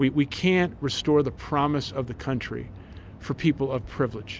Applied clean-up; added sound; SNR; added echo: none; none; none; none.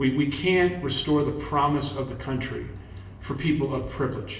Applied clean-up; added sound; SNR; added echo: none; none; none; reverberation time 0.8 s.